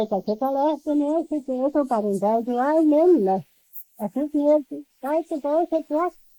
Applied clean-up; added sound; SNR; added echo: neural mask model Resemble Enhance denoiser.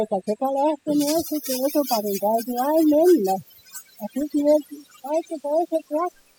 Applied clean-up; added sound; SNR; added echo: classical method spectral subtraction.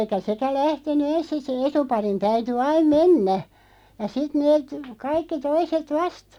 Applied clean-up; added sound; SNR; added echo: none; none; none; none.